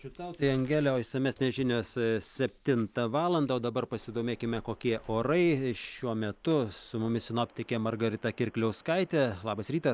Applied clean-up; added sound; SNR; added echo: none; none; none; none.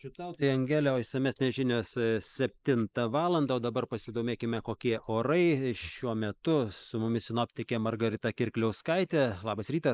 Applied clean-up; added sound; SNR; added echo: neural mask model Resemble Enhance denoiser.